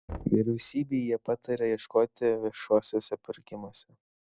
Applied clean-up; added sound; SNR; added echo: none; Knock; 19 dB; none.